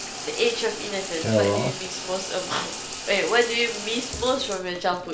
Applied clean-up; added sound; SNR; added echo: none; Bathtub (filling or washing) / Water tap, faucet; 3 dB; reverberation time 0.4 s.